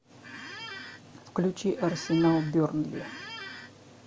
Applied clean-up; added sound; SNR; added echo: none; Squeak; 13 dB; none.